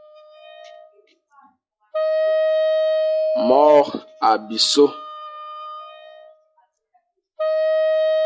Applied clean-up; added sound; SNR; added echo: classical method log-MMSE.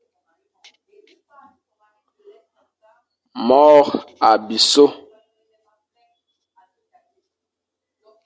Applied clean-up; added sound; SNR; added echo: none; none; none; none.